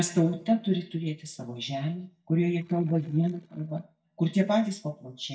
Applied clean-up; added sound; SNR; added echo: neural mask model DeepFilterNet 3.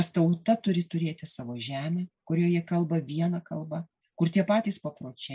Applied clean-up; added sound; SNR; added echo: none; none; none; none.